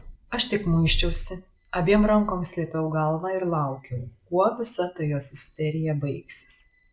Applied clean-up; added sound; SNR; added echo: none; none; none; none.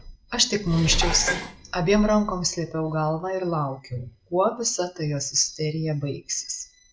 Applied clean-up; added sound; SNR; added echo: none; Dishes, pots, and pans; 9 dB; none.